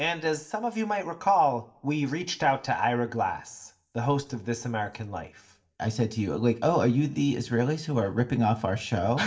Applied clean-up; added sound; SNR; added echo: none; none; none; reverberation time 0.4 s.